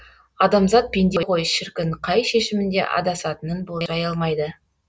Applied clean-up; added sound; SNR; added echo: none; none; none; none.